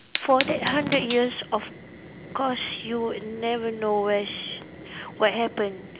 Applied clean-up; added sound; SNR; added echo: none; Fire; 10 dB; none.